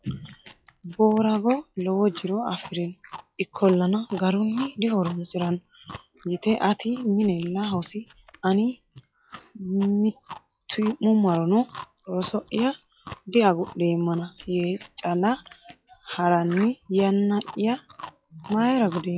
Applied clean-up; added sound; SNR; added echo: classical method log-MMSE.